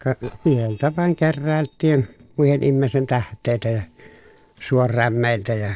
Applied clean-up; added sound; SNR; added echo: neural separator model SepFormer DNS4.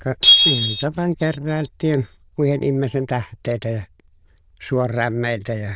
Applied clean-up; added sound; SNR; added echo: neural diffusion model UNIVERSE++.